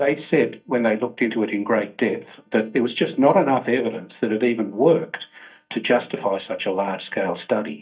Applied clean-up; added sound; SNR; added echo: neural mask model DeepFilterNet 3.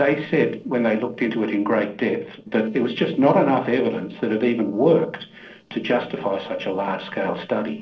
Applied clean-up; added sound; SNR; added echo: neural separator model SepFormer DNS4.